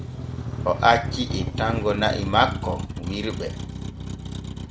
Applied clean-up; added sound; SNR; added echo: none; Motor vehicle (road); 4 dB; none.